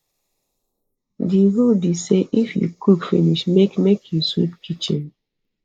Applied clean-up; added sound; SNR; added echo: neural mask model Resemble Enhance denoiser.